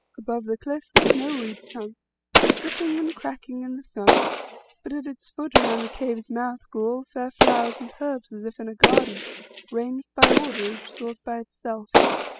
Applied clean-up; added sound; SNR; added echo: classical method spectral subtraction.